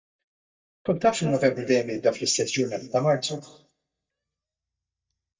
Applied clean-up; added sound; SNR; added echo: neural mask model DeepFilterNet 3.